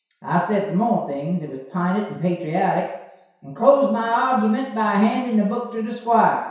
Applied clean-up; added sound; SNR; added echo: none; none; none; reverberation time 0.7 s.